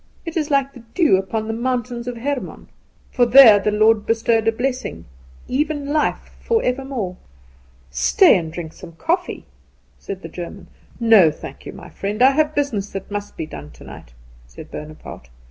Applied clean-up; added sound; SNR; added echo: none; none; none; none.